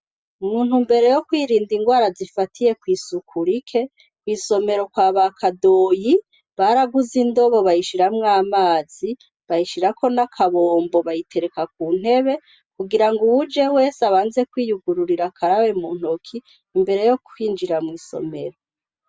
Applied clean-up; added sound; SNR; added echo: none; none; none; none.